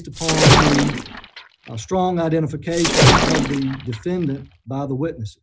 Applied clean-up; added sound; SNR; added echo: none; Splash, splatter; -4 dB; none.